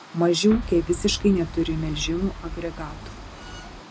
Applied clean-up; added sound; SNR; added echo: none; Boom; 11 dB; none.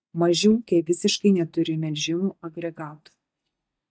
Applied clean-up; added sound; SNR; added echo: neural mask model DeepFilterNet 3.